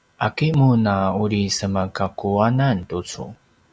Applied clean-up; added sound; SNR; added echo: none; none; none; none.